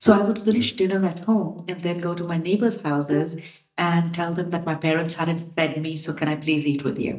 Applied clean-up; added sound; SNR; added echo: neural mask model DeepFilterNet 3.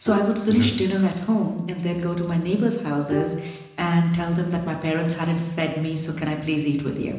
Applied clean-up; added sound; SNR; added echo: none; Bowed string instrument; 14 dB; reverberation time 1.0 s.